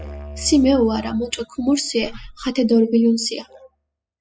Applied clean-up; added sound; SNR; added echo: classical method spectral subtraction.